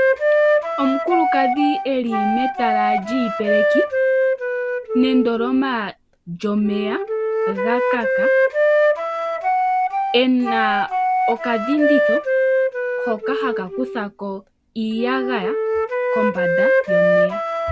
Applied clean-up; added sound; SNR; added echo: none; Wind instrument, woodwind instrument; -4 dB; none.